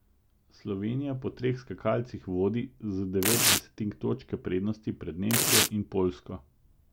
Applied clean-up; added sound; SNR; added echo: none; Tearing; -3 dB; none.